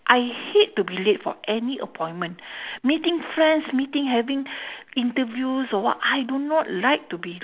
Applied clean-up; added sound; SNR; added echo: none; none; none; none.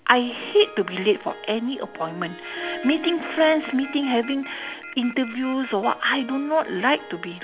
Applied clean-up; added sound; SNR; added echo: none; Telephone + Harp; 14 dB; none.